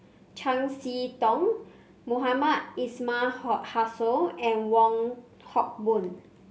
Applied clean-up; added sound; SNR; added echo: none; none; none; none.